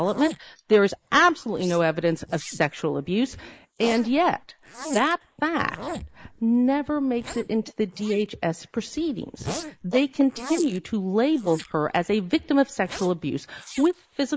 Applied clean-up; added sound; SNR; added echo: neural mask model Resemble Enhance denoiser.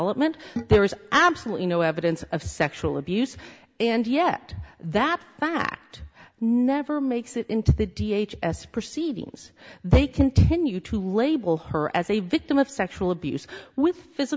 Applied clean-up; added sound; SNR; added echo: none; none; none; none.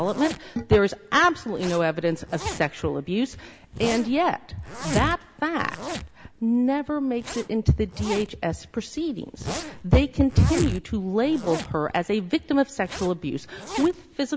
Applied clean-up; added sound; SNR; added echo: none; Zipper (clothing); 11 dB; none.